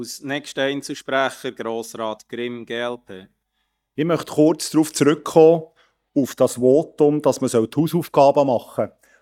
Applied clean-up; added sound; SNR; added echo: neural mask model DeepFilterNet 3.